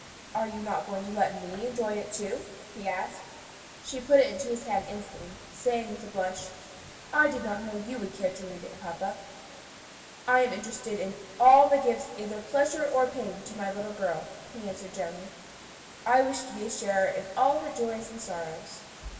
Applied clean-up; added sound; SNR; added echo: none; Water; 18 dB; reverberation time 2.1 s.